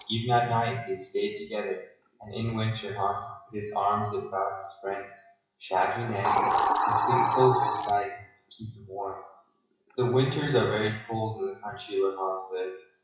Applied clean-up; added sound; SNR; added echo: classical method WPE with log-MMSE.